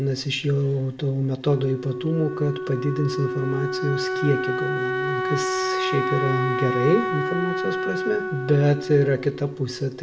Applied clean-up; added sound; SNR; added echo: none; Wind instrument, woodwind instrument; 4 dB; reverberation time 0.4 s.